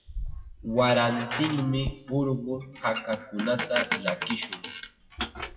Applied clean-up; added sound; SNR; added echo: classical method WPE with log-MMSE.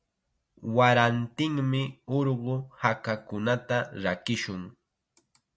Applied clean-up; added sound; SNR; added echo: none; none; none; none.